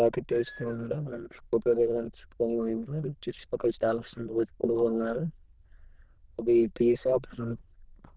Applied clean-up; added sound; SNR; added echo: neural diffusion model UNIVERSE++.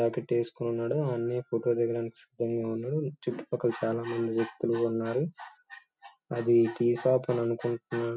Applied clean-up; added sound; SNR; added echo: none; none; none; none.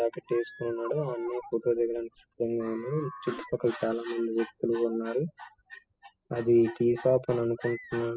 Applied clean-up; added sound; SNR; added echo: classical method spectral subtraction.